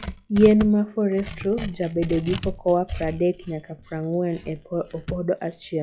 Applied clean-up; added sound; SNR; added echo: classical method log-MMSE.